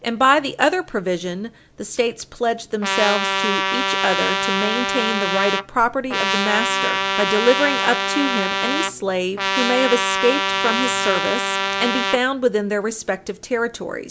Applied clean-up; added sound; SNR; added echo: none; Trumpet; 0 dB; none.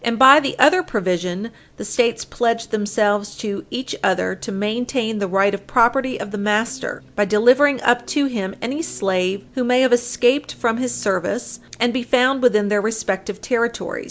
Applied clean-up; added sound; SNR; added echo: none; none; none; none.